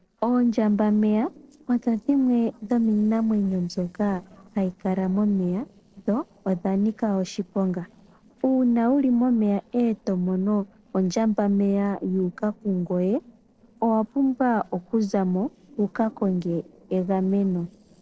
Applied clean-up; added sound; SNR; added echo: neural separator model SepFormer DNS4.